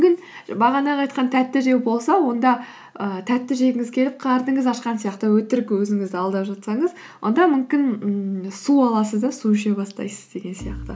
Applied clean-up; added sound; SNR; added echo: none; none; none; none.